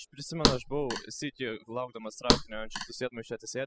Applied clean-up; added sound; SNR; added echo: classical method spectral subtraction.